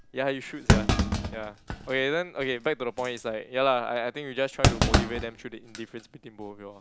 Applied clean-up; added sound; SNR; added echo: none; Thump, thud; -2 dB; none.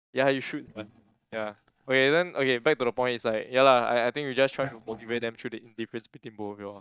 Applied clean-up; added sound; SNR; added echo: neural mask model DeepFilterNet 3.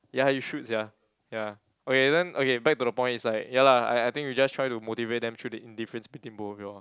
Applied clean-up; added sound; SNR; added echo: none; none; none; none.